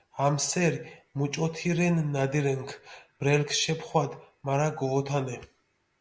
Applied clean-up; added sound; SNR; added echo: none; none; none; none.